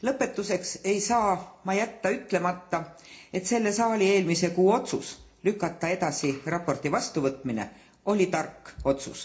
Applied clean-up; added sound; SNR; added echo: none; none; none; reverberation time 0.4 s.